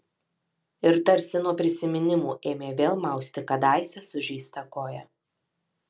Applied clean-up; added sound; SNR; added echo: none; none; none; none.